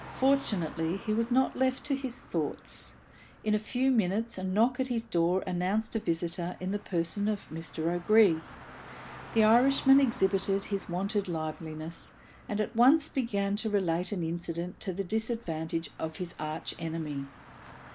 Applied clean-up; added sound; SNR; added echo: none; Car; 20 dB; none.